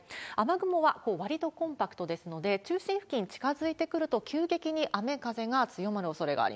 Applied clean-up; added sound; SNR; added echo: none; none; none; none.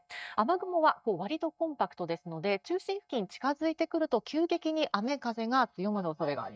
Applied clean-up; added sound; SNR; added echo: neural mask model DeepFilterNet 3.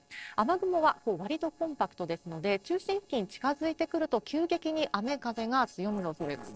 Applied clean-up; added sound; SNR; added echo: neural separator model SepFormer DNS4.